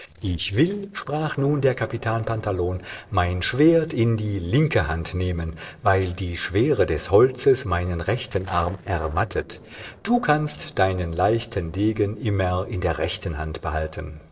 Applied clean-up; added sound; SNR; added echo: neural separator model SepFormer DNS4.